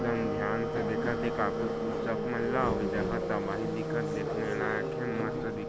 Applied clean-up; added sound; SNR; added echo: none; Subway, metro, underground + Wind instrument, woodwind instrument; -3 dB; none.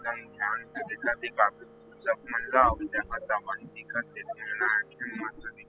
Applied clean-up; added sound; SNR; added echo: classical method spectral subtraction.